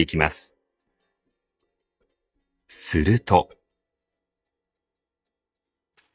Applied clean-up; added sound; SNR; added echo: neural mask model DeepFilterNet 3.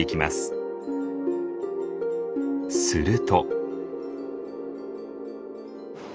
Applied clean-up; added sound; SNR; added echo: none; Musical instrument; 18 dB; none.